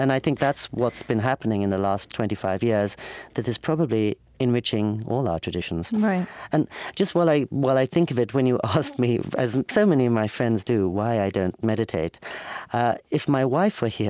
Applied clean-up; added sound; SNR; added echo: none; none; none; none.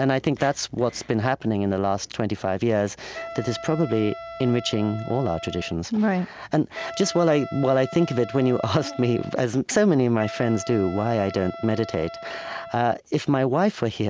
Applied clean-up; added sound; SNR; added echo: none; Wind instrument, woodwind instrument; 14 dB; none.